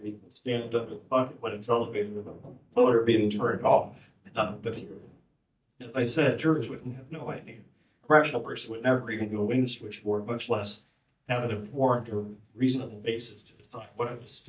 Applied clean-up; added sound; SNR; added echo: neural mask model DeepFilterNet 3.